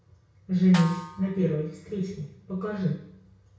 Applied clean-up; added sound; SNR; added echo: none; Snare drum; 14 dB; reverberation time 0.6 s.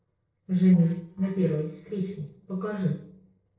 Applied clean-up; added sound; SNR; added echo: neural separator model SepFormer DNS4.